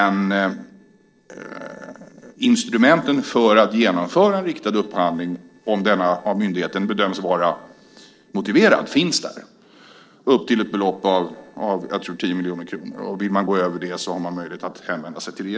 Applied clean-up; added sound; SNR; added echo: neural separator model SepFormer DNS4.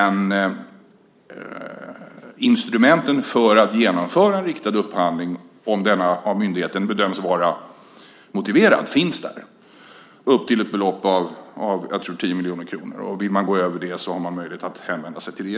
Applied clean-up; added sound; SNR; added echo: none; none; none; none.